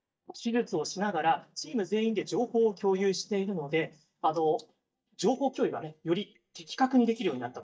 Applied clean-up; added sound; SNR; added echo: neural mask model DeepFilterNet 3.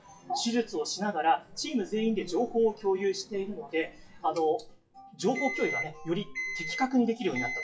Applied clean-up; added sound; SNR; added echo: classical method WPE with log-MMSE.